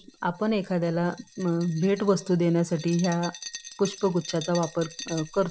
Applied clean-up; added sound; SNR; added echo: none; Glass; 17 dB; none.